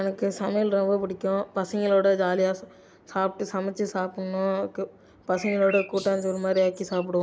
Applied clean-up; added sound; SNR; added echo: none; Bird; 14 dB; none.